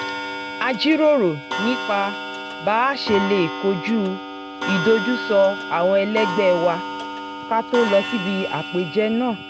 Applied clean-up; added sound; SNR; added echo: none; Clock; 7 dB; none.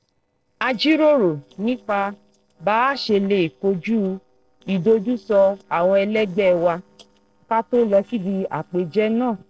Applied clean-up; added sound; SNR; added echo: neural separator model SepFormer DNS4.